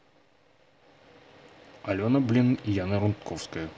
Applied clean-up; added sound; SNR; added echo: none; none; none; none.